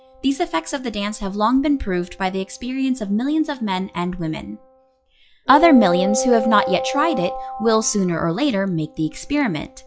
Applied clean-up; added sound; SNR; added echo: classical method log-MMSE.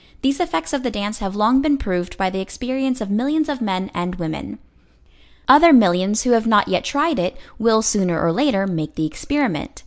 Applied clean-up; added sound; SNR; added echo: none; none; none; none.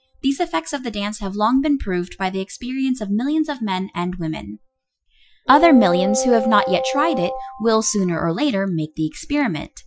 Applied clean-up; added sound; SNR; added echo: classical method Wiener filter.